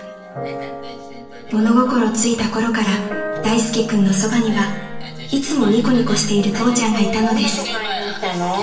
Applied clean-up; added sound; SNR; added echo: none; none; none; reverberation time 0.7 s.